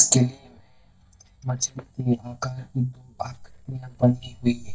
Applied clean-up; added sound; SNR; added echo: neural mask model DeepFilterNet 3.